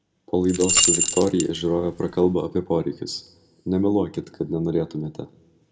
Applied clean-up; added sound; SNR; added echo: none; Rattle / Keys jangling; -1 dB; reverberation time 0.6 s.